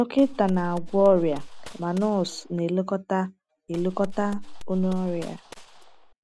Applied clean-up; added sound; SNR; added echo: none; Gunshot, gunfire; 9 dB; none.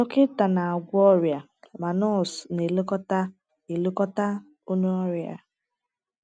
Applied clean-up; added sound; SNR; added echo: none; none; none; none.